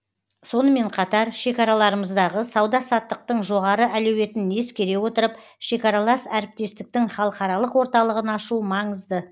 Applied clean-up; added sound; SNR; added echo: none; none; none; none.